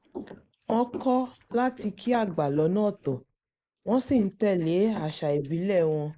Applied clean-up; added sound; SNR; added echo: neural mask model Resemble Enhance denoiser.